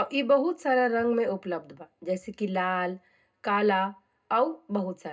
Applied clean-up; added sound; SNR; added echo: none; none; none; reverberation time 0.2 s.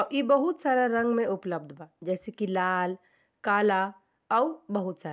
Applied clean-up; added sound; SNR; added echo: none; none; none; none.